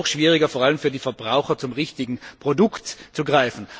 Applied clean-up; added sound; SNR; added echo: none; none; none; none.